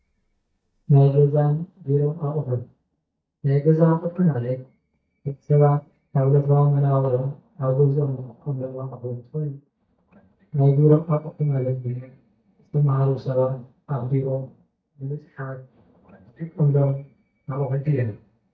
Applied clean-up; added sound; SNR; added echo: neural mask model DeepFilterNet 3.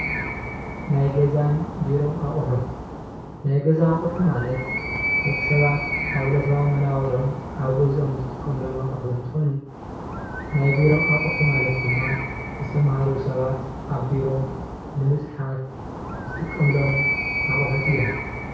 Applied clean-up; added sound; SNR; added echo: none; Animal; 5 dB; reverberation time 0.6 s.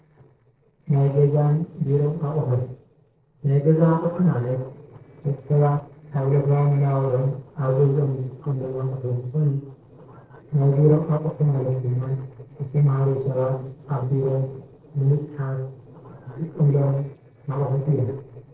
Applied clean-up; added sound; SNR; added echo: neural separator model SepFormer DNS4.